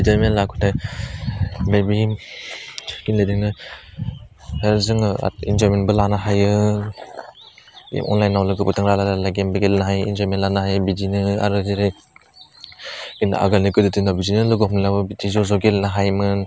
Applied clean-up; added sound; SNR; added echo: none; none; none; none.